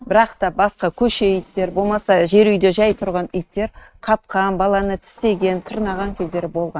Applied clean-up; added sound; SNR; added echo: neural mask model RNNoise.